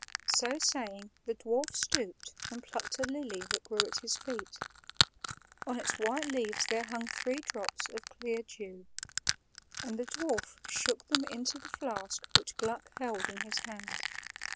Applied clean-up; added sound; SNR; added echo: none; Crushing; 1 dB; none.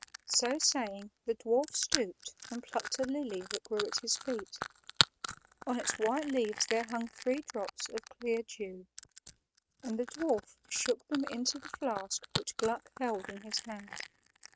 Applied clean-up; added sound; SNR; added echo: neural mask model RNNoise.